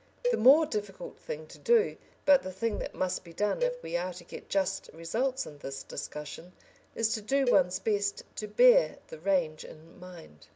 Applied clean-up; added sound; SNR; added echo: none; Cowbell; 9 dB; none.